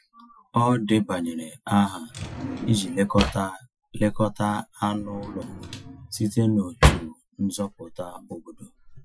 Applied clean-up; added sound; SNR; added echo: classical method Wiener filter.